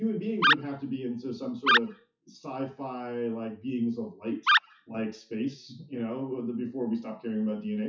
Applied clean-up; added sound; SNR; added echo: classical method WPE with log-MMSE.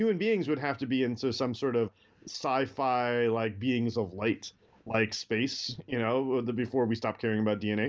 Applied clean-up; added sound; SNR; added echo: none; none; none; none.